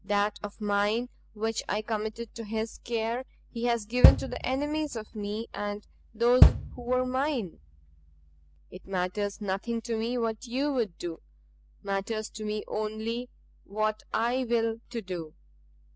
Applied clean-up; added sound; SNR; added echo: none; Bass drum; -4 dB; none.